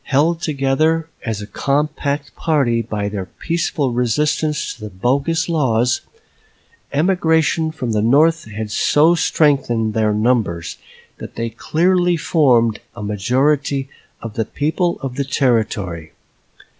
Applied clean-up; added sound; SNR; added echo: none; none; none; none.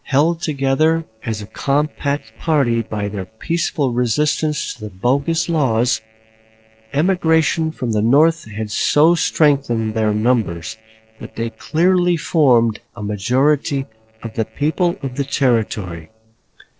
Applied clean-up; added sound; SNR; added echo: neural separator model SepFormer DNS4.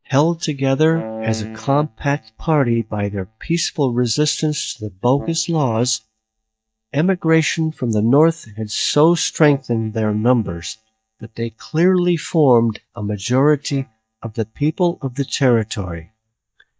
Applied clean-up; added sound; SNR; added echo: neural mask model DeepFilterNet 3.